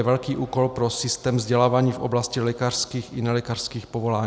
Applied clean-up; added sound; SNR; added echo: none; none; none; none.